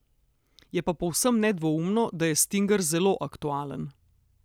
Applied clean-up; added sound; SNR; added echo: none; none; none; none.